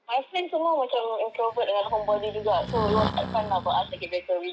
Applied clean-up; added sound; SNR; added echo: none; Breathing; 8 dB; none.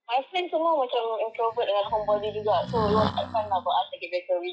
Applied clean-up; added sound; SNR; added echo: classical method log-MMSE.